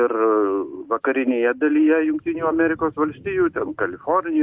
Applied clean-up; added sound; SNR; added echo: neural mask model RNNoise.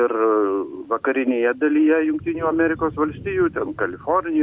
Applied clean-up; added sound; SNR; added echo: none; Thunder / Cricket; 20 dB; none.